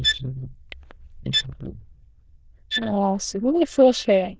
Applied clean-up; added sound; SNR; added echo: neural diffusion model UNIVERSE++.